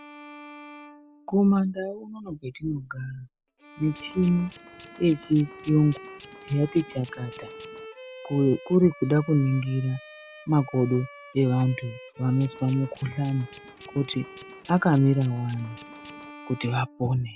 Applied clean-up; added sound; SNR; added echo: none; Bowed string instrument + Tools; 18 dB; none.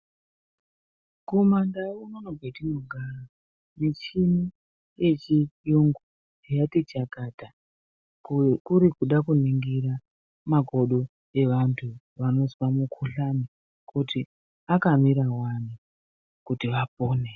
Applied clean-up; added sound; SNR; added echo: none; none; none; none.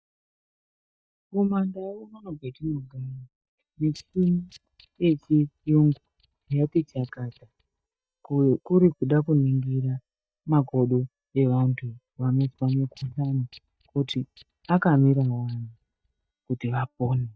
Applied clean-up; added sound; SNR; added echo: neural mask model DeepFilterNet 3.